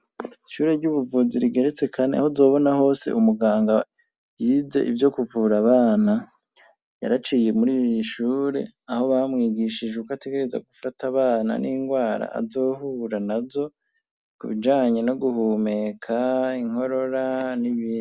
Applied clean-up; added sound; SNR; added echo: none; none; none; none.